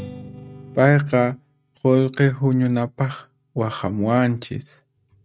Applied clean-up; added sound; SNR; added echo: neural mask model RNNoise.